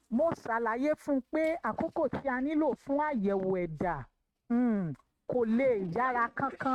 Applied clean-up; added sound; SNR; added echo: neural mask model RNNoise.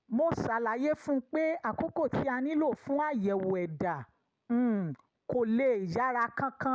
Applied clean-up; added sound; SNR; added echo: none; none; none; none.